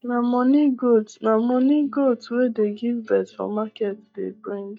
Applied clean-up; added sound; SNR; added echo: neural mask model DeepFilterNet 3.